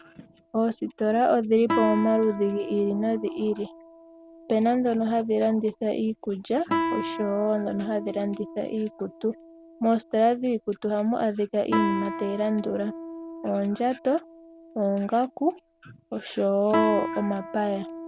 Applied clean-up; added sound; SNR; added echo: none; Guitar; 9 dB; none.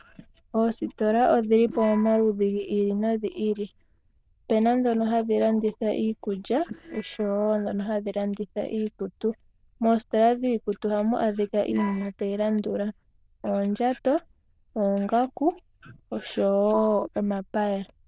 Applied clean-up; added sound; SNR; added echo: neural diffusion model UNIVERSE++.